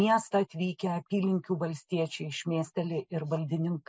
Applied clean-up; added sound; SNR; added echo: none; none; none; none.